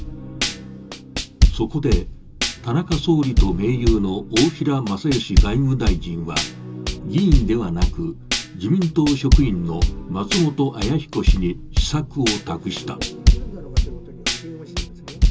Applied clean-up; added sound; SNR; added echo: none; Drum / Drum kit; -1 dB; reverberation time 0.2 s.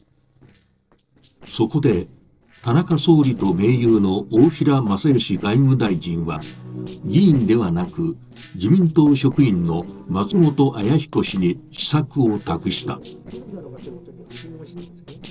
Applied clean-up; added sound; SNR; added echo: neural separator model SepFormer DNS4.